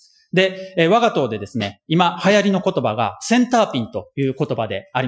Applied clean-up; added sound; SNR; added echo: classical method Wiener filter.